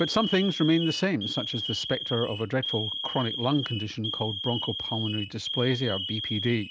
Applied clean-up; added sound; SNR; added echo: none; Alarm; 6 dB; none.